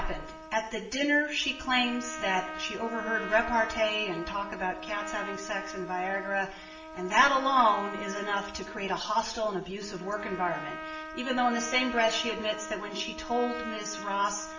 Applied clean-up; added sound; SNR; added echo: none; Trumpet; 10 dB; reverberation time 0.6 s.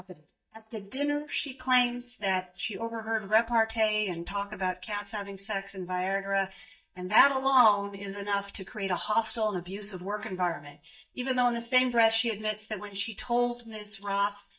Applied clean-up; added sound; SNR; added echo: neural mask model DeepFilterNet 3.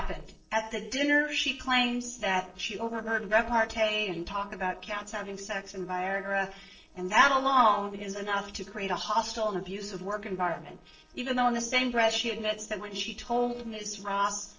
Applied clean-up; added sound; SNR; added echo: neural separator model SepFormer DNS4.